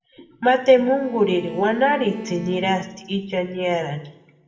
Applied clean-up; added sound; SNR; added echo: none; Bowed string instrument; 15 dB; reverberation time 0.7 s.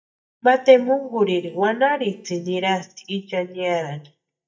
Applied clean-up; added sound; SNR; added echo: neural mask model DeepFilterNet 3.